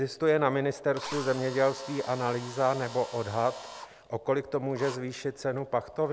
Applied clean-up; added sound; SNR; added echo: none; Drill; 16 dB; none.